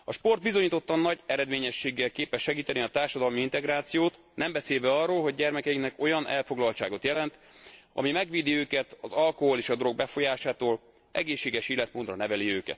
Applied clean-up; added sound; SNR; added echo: none; none; none; none.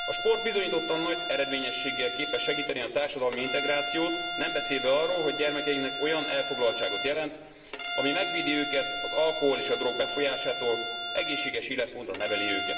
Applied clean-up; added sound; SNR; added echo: none; Bowed string instrument; 4 dB; reverberation time 2.7 s.